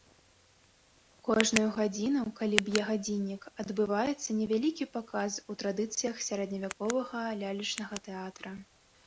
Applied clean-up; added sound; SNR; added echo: none; Tick; 10 dB; none.